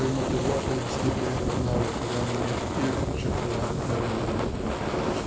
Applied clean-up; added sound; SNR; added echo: none; Fire; -3 dB; reverberation time 1.6 s.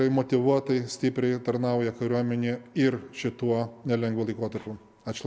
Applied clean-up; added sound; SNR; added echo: none; none; none; none.